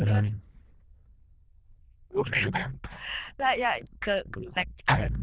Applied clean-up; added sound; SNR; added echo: neural diffusion model UNIVERSE++.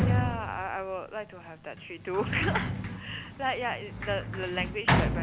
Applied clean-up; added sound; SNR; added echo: none; Sliding door; -3 dB; none.